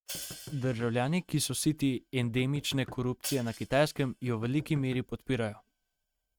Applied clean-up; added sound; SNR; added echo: neural mask model RNNoise.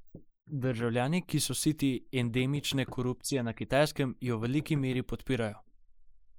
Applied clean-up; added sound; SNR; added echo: neural mask model Resemble Enhance denoiser.